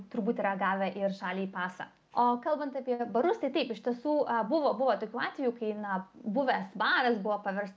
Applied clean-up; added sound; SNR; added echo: none; none; none; none.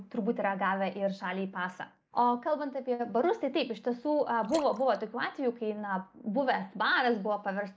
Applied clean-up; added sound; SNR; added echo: neural mask model Resemble Enhance denoiser.